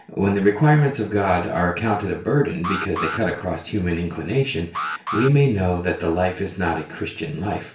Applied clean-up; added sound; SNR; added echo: none; Alarm; 10 dB; reverberation time 0.4 s.